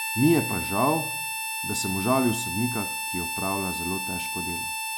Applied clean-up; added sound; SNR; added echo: none; Harmonica; 3 dB; none.